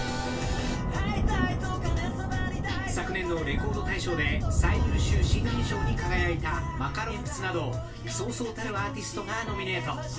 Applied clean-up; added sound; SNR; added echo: none; Thunder; -1 dB; reverberation time 0.2 s.